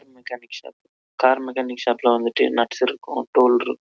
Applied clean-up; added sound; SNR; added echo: none; none; none; none.